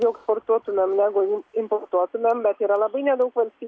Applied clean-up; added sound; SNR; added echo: none; none; none; none.